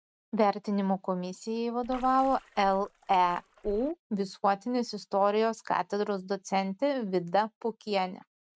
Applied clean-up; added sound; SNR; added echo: neural mask model RNNoise.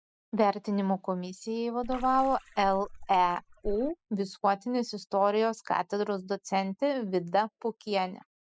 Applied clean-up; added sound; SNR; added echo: classical method spectral subtraction.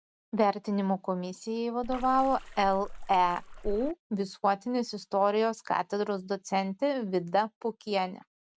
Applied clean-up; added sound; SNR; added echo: none; Splash, splatter; 9 dB; none.